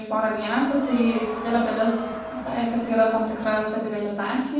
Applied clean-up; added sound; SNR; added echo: none; Crowd; 11 dB; reverberation time 1.2 s.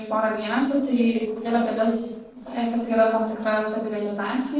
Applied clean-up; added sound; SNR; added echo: neural separator model SepFormer DNS4.